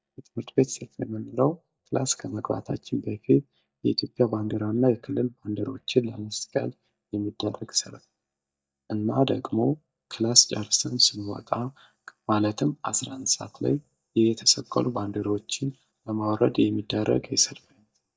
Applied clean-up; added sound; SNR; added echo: neural mask model DeepFilterNet 3.